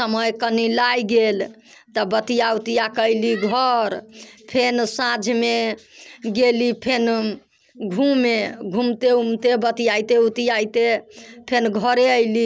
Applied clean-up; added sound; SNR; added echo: none; none; none; none.